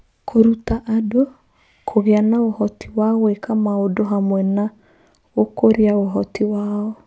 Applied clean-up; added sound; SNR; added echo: none; none; none; none.